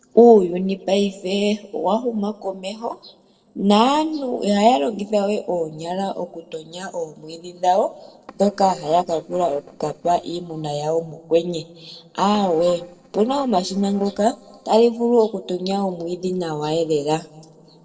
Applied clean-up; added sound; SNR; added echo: neural separator model SepFormer DNS4.